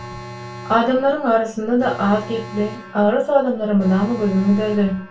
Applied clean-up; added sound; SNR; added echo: none; Alarm; 16 dB; reverberation time 0.2 s.